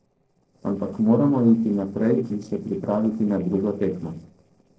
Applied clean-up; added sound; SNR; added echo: neural separator model SepFormer DNS4.